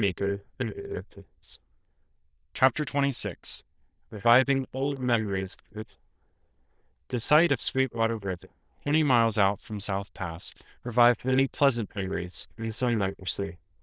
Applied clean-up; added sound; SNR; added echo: neural diffusion model UNIVERSE++.